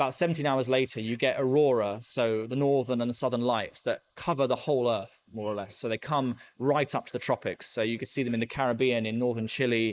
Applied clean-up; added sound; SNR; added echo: neural mask model Resemble Enhance denoiser.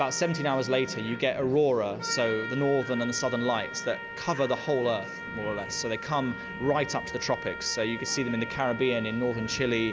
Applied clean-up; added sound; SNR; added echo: none; Trumpet; 10 dB; none.